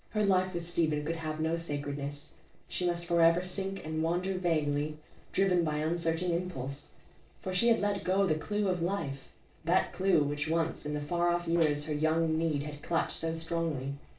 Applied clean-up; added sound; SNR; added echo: neural separator model SepFormer DNS4.